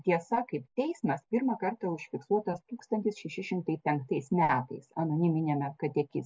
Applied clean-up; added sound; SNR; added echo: none; none; none; none.